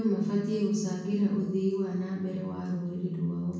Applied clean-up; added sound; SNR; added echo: none; none; none; reverberation time 1.2 s.